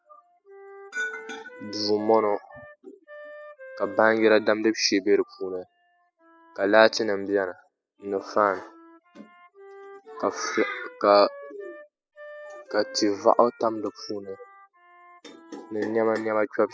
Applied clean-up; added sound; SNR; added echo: classical method spectral subtraction.